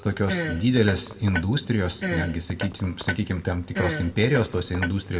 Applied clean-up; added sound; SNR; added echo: none; Fart; 8 dB; reverberation time 1.1 s.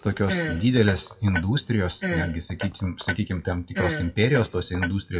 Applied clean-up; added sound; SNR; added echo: classical method WPE with log-MMSE.